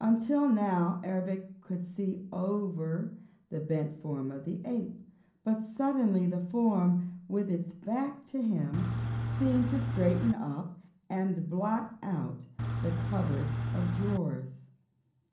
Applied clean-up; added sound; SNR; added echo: none; Engine / Truck; 0 dB; reverberation time 0.6 s.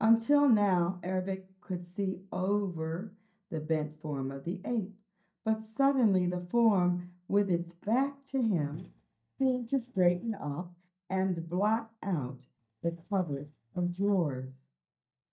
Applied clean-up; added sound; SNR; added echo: neural mask model DeepFilterNet 3.